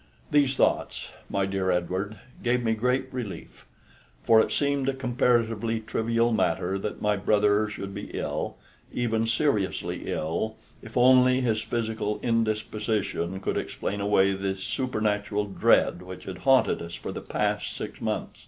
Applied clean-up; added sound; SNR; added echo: none; none; none; none.